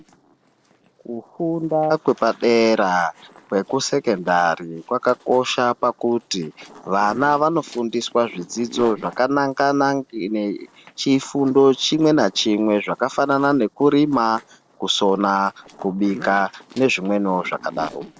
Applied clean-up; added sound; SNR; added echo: neural separator model SepFormer DNS4.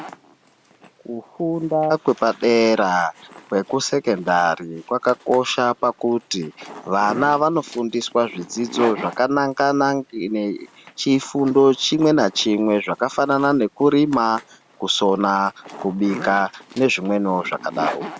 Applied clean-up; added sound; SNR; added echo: none; Zipper (clothing); 17 dB; none.